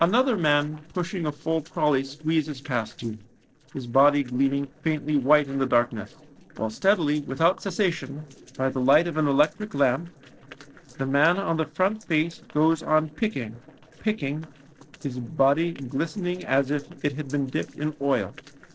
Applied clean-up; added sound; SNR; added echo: neural separator model SepFormer DNS4.